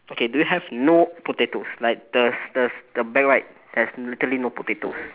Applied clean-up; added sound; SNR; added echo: none; none; none; none.